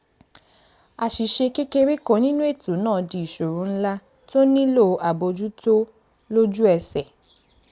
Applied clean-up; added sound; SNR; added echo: none; none; none; none.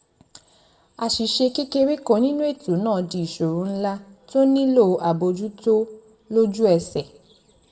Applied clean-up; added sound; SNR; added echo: none; none; none; reverberation time 0.4 s.